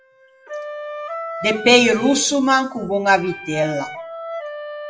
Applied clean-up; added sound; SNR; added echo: classical method WPE with log-MMSE.